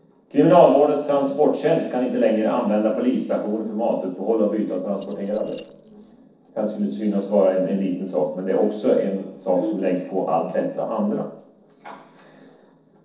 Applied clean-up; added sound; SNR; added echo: neural separator model SepFormer DNS4.